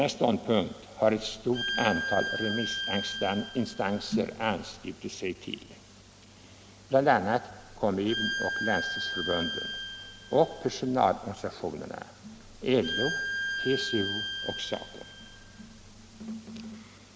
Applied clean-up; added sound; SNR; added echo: none; Bowed string instrument; 5 dB; none.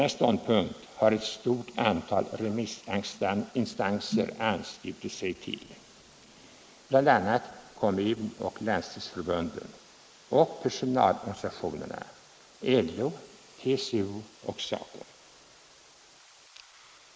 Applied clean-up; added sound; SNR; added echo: neural mask model Resemble Enhance denoiser.